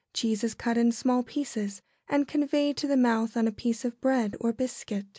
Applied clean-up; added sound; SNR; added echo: none; none; none; none.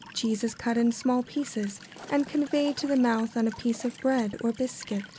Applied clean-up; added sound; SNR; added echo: none; Walk, footsteps / Stream / Trickle, dribble / Chirp, tweet; 19 dB; none.